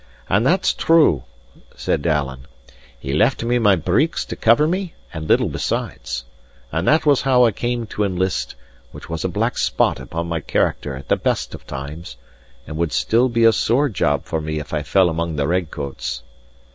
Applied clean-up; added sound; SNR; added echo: none; none; none; none.